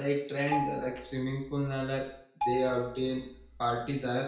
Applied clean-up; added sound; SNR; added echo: none; Marimba, xylophone; 7 dB; reverberation time 0.5 s.